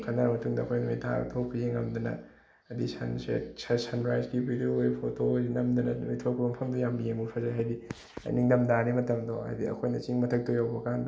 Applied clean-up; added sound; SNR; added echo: none; none; none; none.